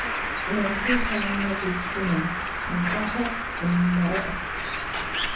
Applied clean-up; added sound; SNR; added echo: none; Bird; 0 dB; reverberation time 0.6 s.